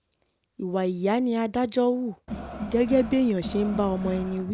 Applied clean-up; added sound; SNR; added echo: none; Crowd; 10 dB; none.